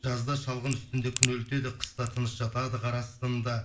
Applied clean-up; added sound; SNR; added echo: none; Crack; 4 dB; reverberation time 0.4 s.